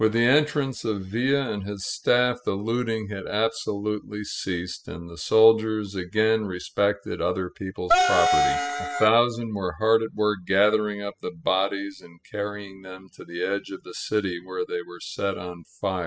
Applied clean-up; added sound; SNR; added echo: classical method spectral subtraction.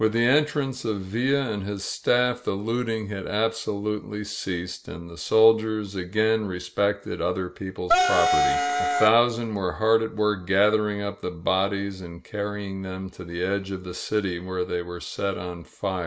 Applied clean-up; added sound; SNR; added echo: none; Wind instrument, woodwind instrument; -3 dB; none.